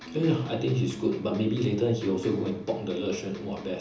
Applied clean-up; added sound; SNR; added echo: none; Electric guitar; 15 dB; reverberation time 0.7 s.